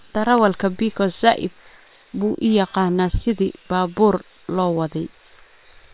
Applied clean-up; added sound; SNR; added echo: neural separator model SepFormer WHAM!.